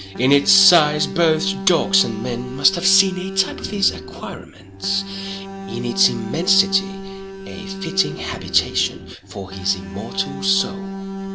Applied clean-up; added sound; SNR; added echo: none; Alarm; 9 dB; none.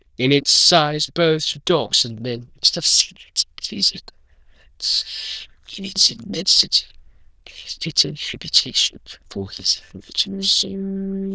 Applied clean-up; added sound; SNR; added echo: neural diffusion model UNIVERSE++.